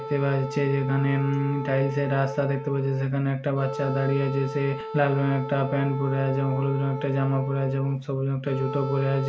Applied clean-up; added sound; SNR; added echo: none; Wind instrument, woodwind instrument; 10 dB; none.